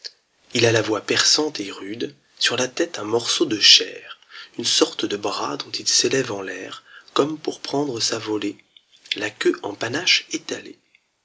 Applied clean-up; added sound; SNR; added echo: none; none; none; none.